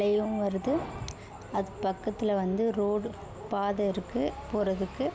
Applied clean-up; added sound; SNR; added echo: none; none; none; none.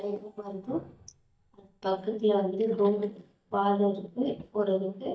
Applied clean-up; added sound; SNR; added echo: neural mask model DeepFilterNet 3.